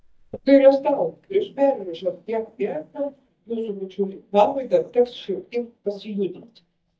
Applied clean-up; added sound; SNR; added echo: neural mask model DeepFilterNet 3.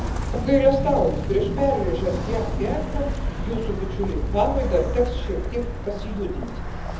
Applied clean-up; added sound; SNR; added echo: none; Walk, footsteps; 2 dB; reverberation time 0.7 s.